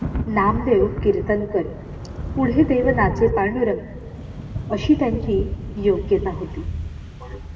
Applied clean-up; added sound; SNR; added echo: none; Thunder / Rain; 7 dB; reverberation time 1.4 s.